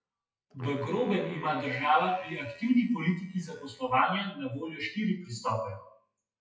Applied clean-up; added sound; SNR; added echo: classical method WPE with log-MMSE.